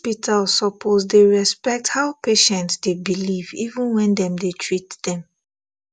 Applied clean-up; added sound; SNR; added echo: none; none; none; none.